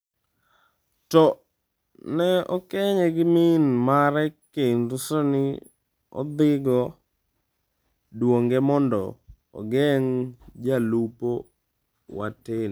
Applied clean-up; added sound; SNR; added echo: none; none; none; none.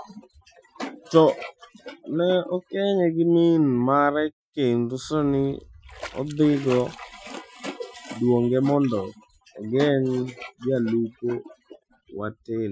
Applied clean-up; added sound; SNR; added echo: classical method Wiener filter.